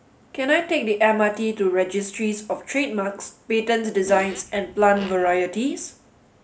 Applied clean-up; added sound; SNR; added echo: none; Fart; 17 dB; none.